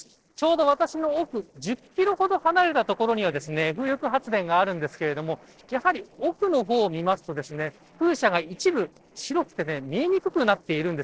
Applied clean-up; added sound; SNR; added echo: neural separator model SepFormer DNS4.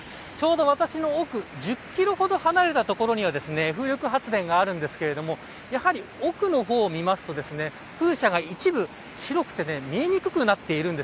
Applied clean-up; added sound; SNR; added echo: none; none; none; none.